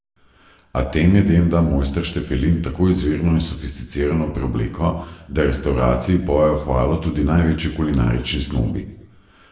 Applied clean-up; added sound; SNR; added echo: none; none; none; reverberation time 0.8 s.